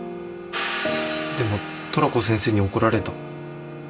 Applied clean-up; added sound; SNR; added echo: none; Hi-hat; 9 dB; none.